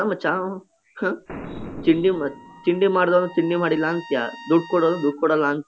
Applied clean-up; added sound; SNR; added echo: none; Trumpet + Boom; 18 dB; none.